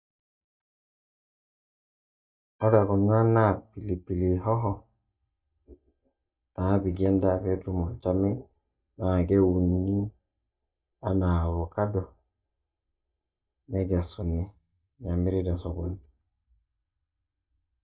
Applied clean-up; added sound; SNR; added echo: neural mask model DeepFilterNet 3.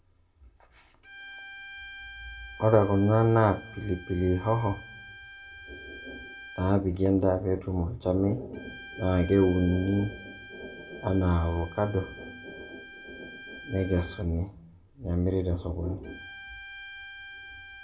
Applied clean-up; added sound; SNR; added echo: none; Bowed string instrument; 18 dB; reverberation time 0.3 s.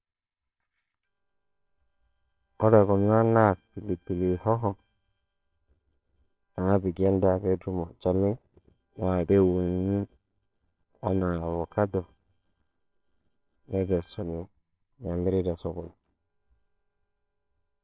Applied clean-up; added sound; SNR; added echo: neural separator model SepFormer WHAMR!.